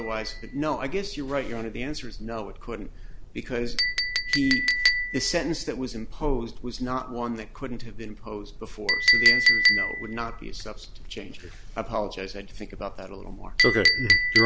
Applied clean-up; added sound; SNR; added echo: none; Chink, clink; -2 dB; none.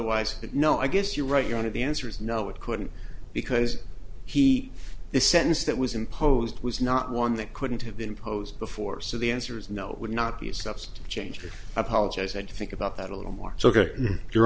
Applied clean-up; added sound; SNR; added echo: none; none; none; none.